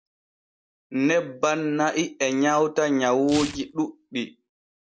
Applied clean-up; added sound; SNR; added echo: none; Tearing; 18 dB; none.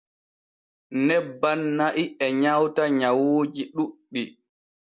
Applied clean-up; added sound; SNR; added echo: none; none; none; none.